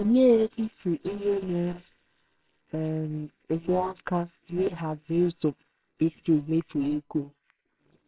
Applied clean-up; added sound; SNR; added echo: neural separator model SepFormer WHAMR!.